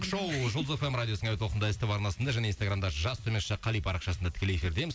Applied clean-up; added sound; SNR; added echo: none; none; none; none.